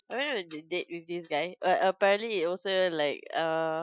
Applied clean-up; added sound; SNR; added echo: classical method Wiener filter.